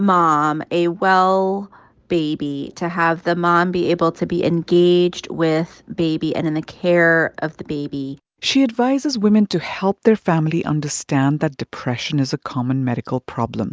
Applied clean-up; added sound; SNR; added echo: none; none; none; none.